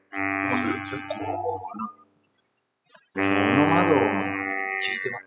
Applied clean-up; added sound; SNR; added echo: classical method spectral subtraction.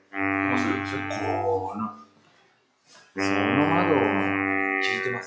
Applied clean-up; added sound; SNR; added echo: classical method log-MMSE.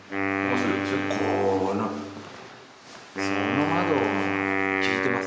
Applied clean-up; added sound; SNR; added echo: none; Wind instrument, woodwind instrument; -2 dB; none.